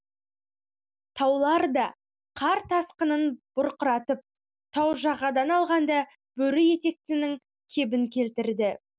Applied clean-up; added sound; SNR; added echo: none; none; none; none.